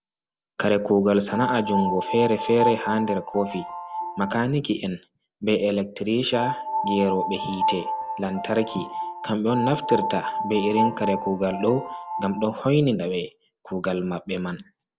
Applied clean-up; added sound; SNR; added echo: none; Piano; 4 dB; none.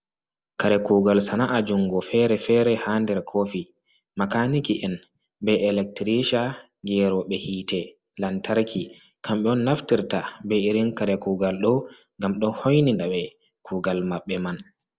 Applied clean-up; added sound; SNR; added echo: none; none; none; none.